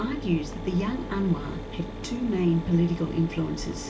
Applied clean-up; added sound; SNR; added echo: none; Mechanisms; 9 dB; reverberation time 0.3 s.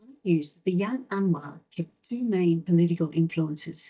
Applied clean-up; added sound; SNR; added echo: neural mask model DeepFilterNet 3.